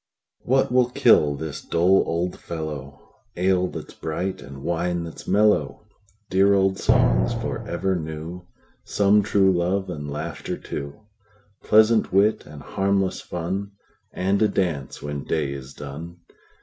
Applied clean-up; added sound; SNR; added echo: none; Drum; -1 dB; none.